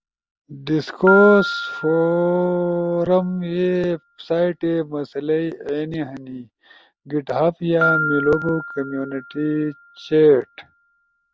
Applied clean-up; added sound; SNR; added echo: none; Piano; 9 dB; none.